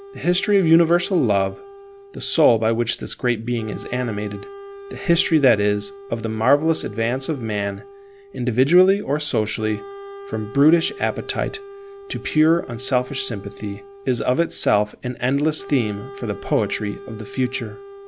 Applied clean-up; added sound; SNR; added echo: none; Wind instrument, woodwind instrument; 17 dB; none.